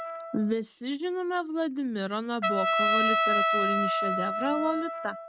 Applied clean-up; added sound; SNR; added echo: none; Trumpet; -2 dB; none.